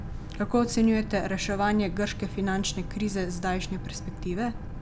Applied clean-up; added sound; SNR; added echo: none; Boat, Water vehicle; 8 dB; none.